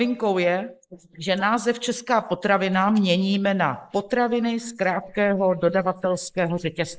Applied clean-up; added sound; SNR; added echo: neural mask model Resemble Enhance denoiser.